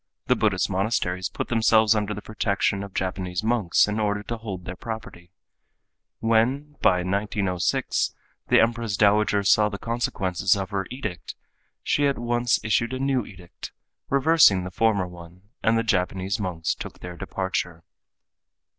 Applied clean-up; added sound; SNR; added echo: none; none; none; none.